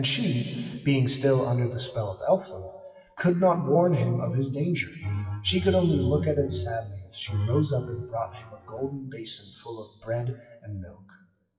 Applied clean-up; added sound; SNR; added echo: classical method WPE with log-MMSE.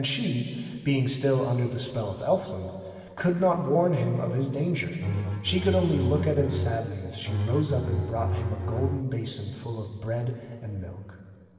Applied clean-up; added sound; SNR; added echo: none; Bowed string instrument; 2 dB; reverberation time 2.5 s.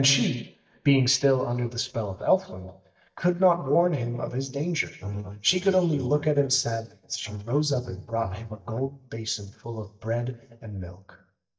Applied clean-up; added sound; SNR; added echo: neural mask model DeepFilterNet 3.